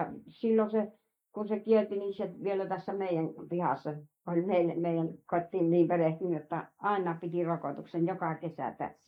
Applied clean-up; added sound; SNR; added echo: neural mask model Resemble Enhance denoiser.